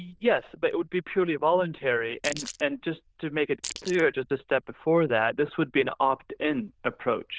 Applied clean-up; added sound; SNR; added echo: neural diffusion model UNIVERSE++.